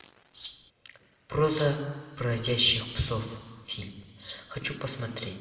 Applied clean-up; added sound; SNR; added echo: none; Rattle (instrument); 8 dB; reverberation time 1.5 s.